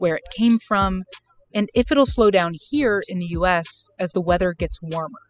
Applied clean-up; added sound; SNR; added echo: classical method spectral subtraction.